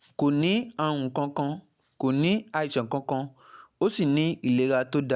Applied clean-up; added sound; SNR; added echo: none; none; none; none.